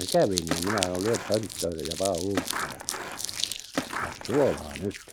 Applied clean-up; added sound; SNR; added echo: none; Crumpling, crinkling + Skateboard; 4 dB; none.